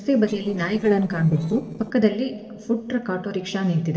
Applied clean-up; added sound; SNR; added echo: neural separator model SepFormer DNS4.